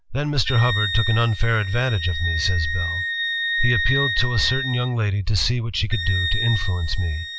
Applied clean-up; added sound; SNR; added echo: none; Wind instrument, woodwind instrument; 6 dB; none.